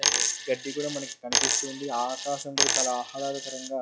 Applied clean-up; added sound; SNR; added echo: classical method log-MMSE.